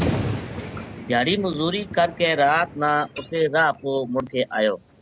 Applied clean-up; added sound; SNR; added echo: none; Thunder; 9 dB; none.